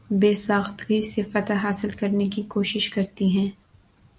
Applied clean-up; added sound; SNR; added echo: none; none; none; none.